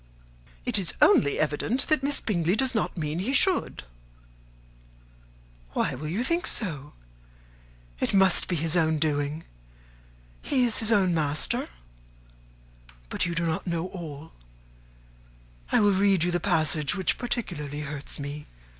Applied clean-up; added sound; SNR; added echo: none; none; none; none.